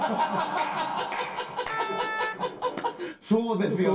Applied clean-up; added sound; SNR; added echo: none; Wind instrument, woodwind instrument; 6 dB; reverberation time 0.2 s.